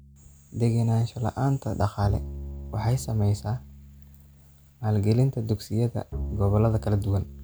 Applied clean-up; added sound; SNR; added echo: none; Bowed string instrument; 13 dB; none.